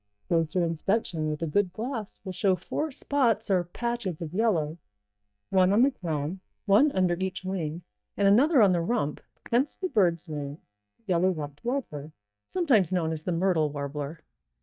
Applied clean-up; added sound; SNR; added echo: neural mask model DeepFilterNet 3.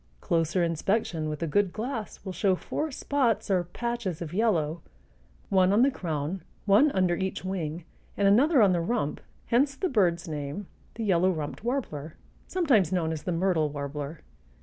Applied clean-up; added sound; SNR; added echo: none; none; none; none.